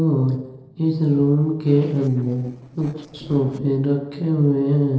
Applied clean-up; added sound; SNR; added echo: neural separator model SepFormer DNS4.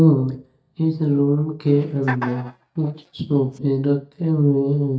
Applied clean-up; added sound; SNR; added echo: neural mask model DeepFilterNet 3.